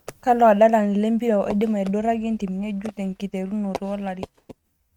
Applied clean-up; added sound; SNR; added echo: neural mask model RNNoise.